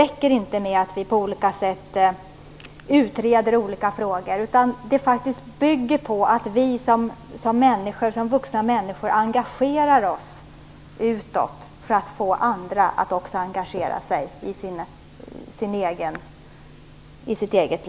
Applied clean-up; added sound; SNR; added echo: none; none; none; none.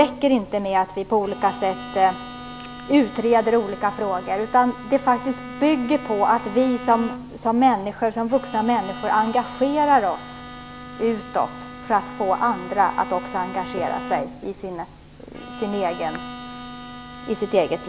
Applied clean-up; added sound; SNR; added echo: none; Bowed string instrument; 14 dB; none.